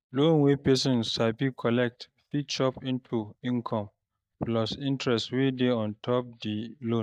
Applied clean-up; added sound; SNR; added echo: neural mask model DeepFilterNet 3.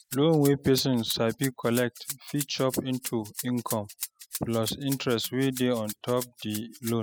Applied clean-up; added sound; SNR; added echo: classical method spectral subtraction.